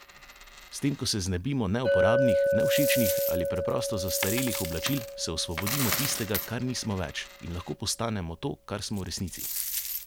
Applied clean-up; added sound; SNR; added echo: none; Coin (dropping) + Chink, clink; -1 dB; none.